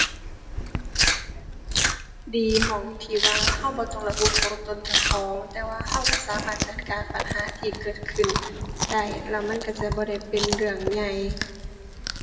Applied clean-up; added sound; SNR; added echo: none; Chewing, mastication; -2 dB; reverberation time 1.5 s.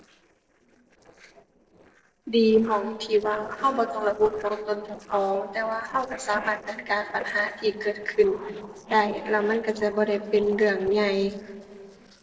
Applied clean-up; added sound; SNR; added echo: neural separator model SepFormer DNS4.